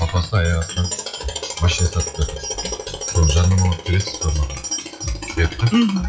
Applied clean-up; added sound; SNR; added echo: classical method log-MMSE.